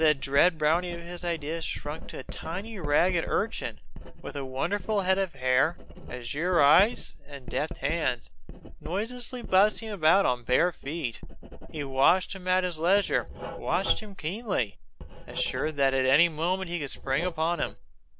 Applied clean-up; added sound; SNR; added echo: none; Writing; 8 dB; none.